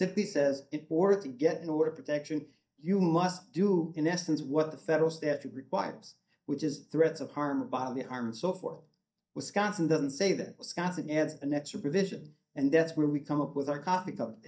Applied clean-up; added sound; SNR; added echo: neural mask model DeepFilterNet 3.